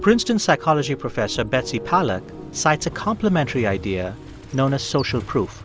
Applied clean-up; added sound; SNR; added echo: none; Motorcycle; 18 dB; none.